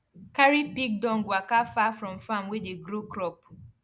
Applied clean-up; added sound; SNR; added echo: none; none; none; none.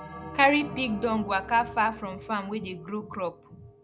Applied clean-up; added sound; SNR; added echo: none; Bell; 15 dB; none.